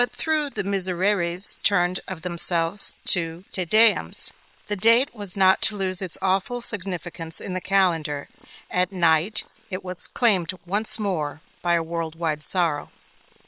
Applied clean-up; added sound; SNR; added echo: neural separator model SepFormer WHAM!.